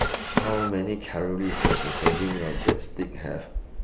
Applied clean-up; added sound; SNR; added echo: none; Drawer open or close; -2 dB; none.